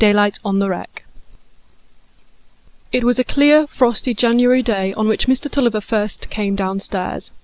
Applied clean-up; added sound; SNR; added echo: none; none; none; none.